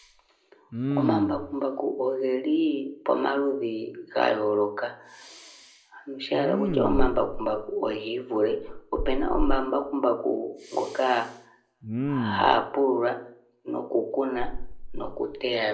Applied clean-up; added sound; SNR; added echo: none; Respiratory sounds; 5 dB; reverberation time 0.5 s.